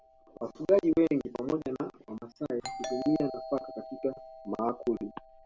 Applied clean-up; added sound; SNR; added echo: none; Doorbell; 13 dB; none.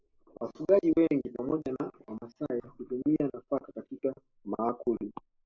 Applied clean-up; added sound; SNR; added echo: neural mask model Resemble Enhance denoiser.